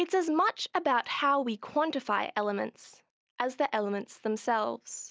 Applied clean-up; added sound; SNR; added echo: none; none; none; none.